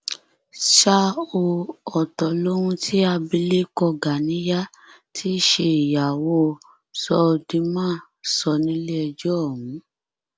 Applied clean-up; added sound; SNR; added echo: none; none; none; none.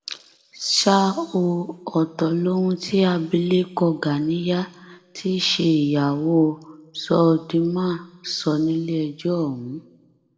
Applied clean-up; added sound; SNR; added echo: none; none; none; reverberation time 1.2 s.